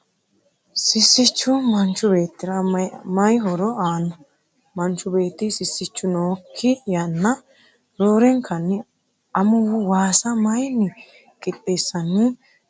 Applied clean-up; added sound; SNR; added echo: none; none; none; none.